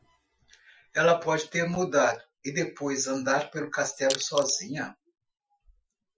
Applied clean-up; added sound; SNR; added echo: classical method Wiener filter.